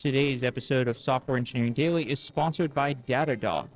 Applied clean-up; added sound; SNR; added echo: neural separator model SepFormer DNS4.